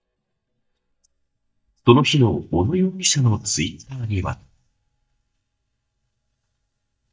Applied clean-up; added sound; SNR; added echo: neural mask model DeepFilterNet 3.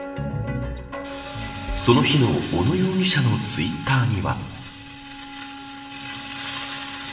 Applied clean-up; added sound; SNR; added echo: none; Wind instrument, woodwind instrument; 17 dB; reverberation time 1.1 s.